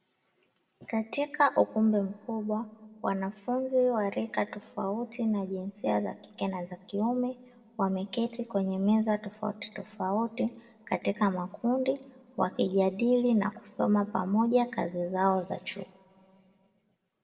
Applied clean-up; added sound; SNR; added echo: none; none; none; reverberation time 2.0 s.